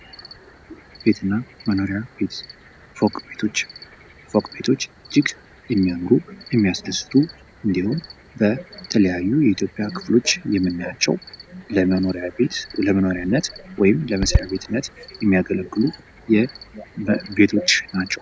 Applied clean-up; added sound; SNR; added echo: none; Cricket; 14 dB; none.